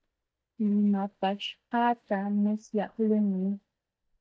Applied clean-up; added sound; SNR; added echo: neural mask model DeepFilterNet 3.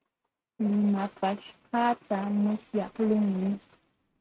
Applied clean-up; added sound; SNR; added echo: neural mask model RNNoise.